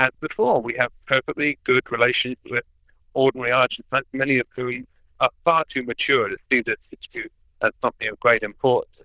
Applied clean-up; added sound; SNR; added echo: neural diffusion model UNIVERSE++.